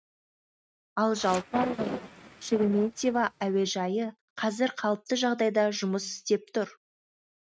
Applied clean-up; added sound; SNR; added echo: neural mask model RNNoise.